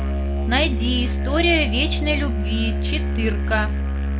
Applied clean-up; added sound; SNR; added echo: none; Musical instrument; -2 dB; none.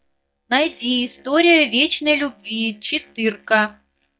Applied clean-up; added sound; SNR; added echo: neural mask model DeepFilterNet 3.